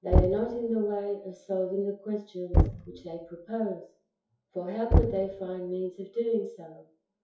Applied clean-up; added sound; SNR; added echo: classical method WPE with log-MMSE.